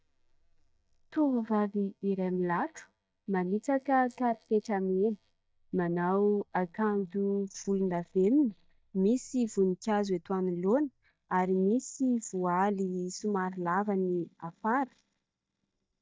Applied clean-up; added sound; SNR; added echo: neural mask model DeepFilterNet 3.